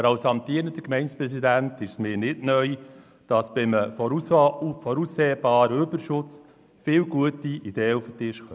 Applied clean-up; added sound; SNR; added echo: none; none; none; none.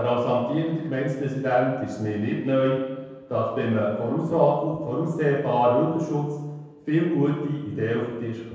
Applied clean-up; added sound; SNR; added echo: none; none; none; reverberation time 1.2 s.